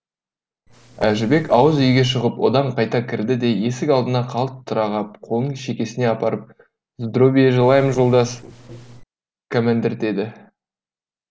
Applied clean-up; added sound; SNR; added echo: neural separator model SepFormer DNS4.